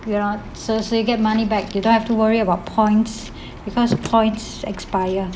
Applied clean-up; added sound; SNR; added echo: none; Slam; 16 dB; none.